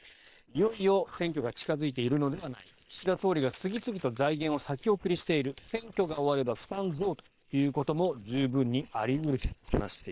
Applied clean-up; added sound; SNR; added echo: neural separator model SepFormer WHAM!.